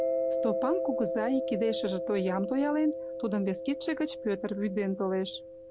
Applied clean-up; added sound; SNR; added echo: none; Mallet percussion; 3 dB; none.